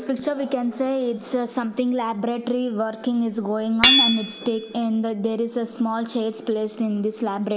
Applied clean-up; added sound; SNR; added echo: none; Hammer / Chink, clink; 4 dB; none.